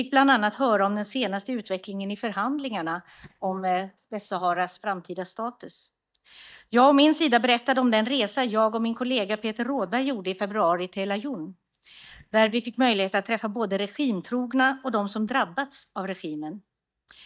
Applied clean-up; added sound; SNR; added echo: neural mask model DeepFilterNet 3.